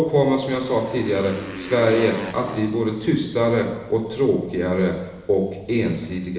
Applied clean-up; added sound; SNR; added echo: none; Motorcycle; 14 dB; reverberation time 1.0 s.